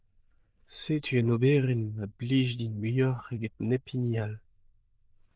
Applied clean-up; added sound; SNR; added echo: neural diffusion model UNIVERSE++.